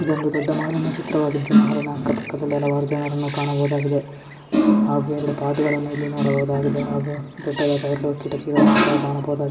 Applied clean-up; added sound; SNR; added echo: none; Chirp, tweet; 18 dB; reverberation time 1.8 s.